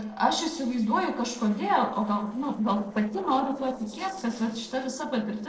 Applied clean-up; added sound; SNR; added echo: neural separator model SepFormer DNS4.